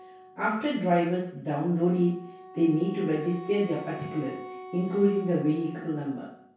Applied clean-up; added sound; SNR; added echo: none; Wind instrument, woodwind instrument; 17 dB; reverberation time 0.6 s.